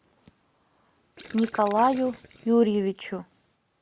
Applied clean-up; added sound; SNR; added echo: none; Gurgling; 20 dB; none.